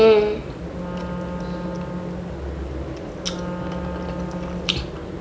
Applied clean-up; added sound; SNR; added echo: none; Wind instrument, woodwind instrument; 8 dB; none.